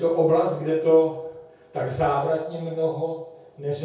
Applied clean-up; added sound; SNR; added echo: none; none; none; reverberation time 0.6 s.